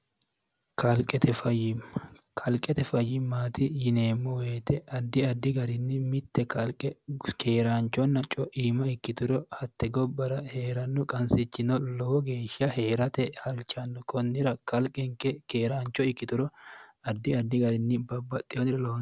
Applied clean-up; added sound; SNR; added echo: none; none; none; none.